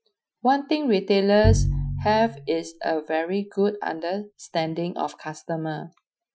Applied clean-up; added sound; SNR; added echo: classical method Wiener filter.